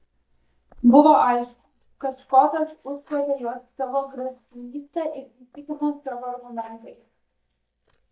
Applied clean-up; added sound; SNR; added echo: neural mask model DeepFilterNet 3.